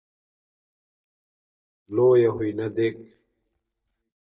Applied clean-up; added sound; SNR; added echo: neural mask model DeepFilterNet 3.